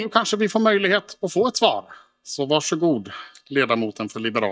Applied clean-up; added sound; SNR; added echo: neural mask model DeepFilterNet 3.